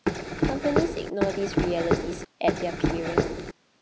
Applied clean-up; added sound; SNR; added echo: none; Run; -4 dB; none.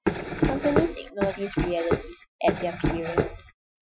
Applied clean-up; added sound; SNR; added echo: classical method Wiener filter.